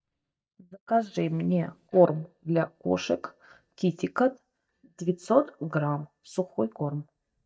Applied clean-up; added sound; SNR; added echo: neural mask model DeepFilterNet 3.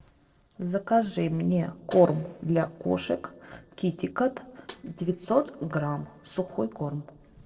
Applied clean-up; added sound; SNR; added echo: neural separator model SepFormer DNS4.